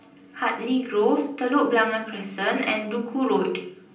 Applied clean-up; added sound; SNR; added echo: none; none; none; reverberation time 0.6 s.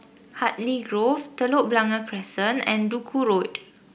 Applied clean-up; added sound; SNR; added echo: none; none; none; none.